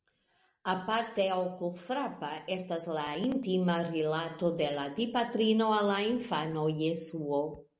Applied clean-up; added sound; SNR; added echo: none; none; none; none.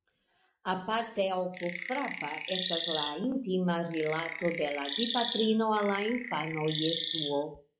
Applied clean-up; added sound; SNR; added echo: classical method log-MMSE.